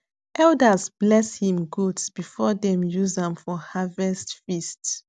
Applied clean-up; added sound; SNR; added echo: none; none; none; none.